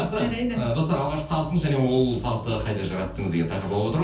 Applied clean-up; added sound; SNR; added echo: none; none; none; reverberation time 0.5 s.